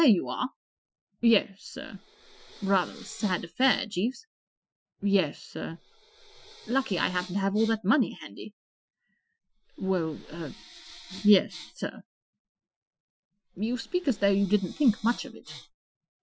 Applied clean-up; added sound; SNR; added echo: classical method Wiener filter.